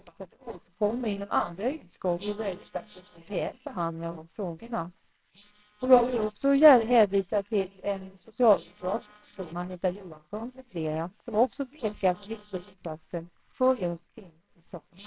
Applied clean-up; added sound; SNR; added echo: neural separator model SepFormer WHAMR!.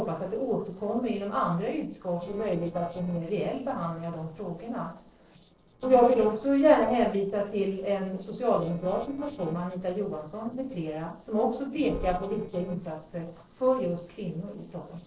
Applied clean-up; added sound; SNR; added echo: neural separator model SepFormer DNS4.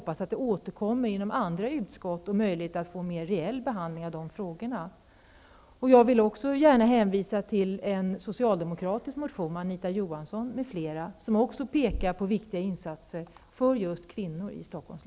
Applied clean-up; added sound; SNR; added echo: none; none; none; none.